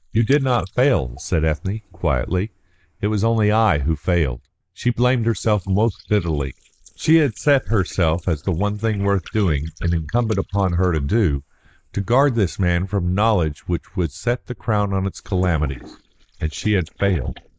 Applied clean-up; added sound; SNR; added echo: neural mask model Resemble Enhance denoiser.